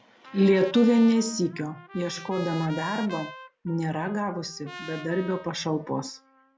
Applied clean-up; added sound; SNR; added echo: none; Trumpet; 17 dB; none.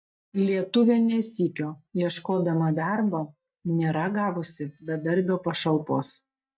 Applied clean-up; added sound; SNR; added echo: neural mask model DeepFilterNet 3.